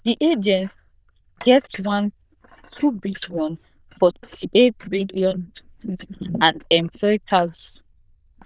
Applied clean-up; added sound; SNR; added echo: neural diffusion model UNIVERSE++.